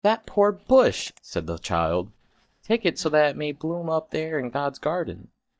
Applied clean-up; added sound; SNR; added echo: neural mask model DeepFilterNet 3.